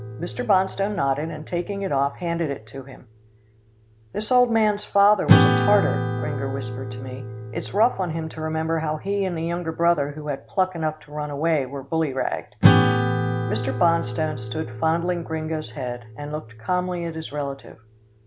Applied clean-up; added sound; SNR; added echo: none; Acoustic guitar / Strum; 2 dB; none.